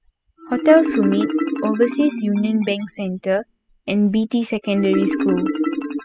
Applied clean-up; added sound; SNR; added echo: classical method spectral subtraction.